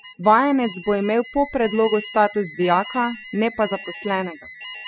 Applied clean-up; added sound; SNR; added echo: classical method spectral subtraction.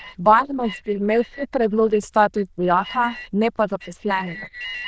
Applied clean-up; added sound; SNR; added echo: neural diffusion model UNIVERSE++.